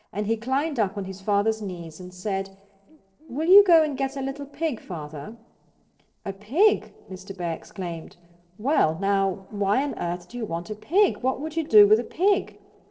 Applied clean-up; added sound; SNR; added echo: neural separator model SepFormer DNS4.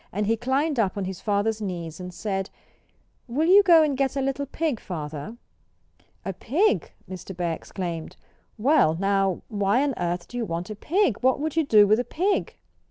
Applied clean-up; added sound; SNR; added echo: none; none; none; none.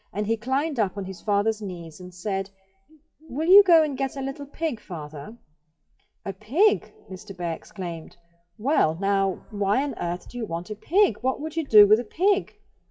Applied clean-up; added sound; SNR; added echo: classical method WPE with log-MMSE.